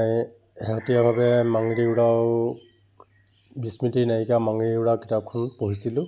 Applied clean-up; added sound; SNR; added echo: none; none; none; none.